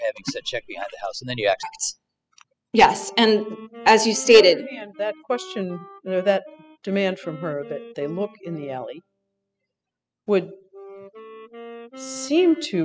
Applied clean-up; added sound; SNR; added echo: classical method spectral subtraction.